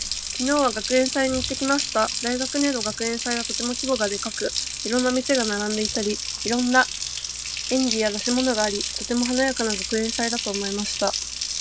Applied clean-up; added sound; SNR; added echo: none; Water tap, faucet; 4 dB; none.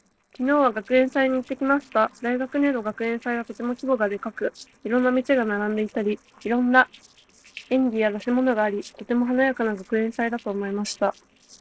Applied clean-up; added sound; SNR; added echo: neural separator model SepFormer DNS4.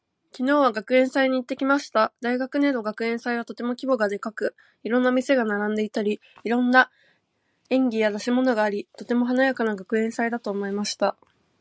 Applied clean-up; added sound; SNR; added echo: none; none; none; none.